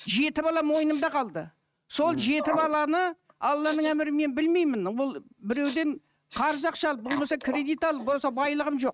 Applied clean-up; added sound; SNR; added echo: neural mask model RNNoise.